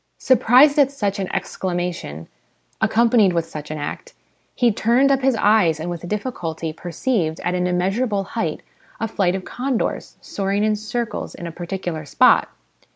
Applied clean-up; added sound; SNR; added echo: none; none; none; none.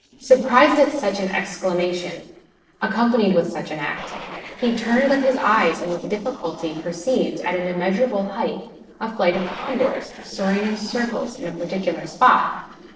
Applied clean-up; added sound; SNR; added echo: neural separator model SepFormer DNS4.